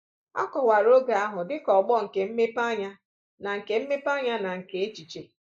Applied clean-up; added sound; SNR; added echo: neural mask model Resemble Enhance denoiser.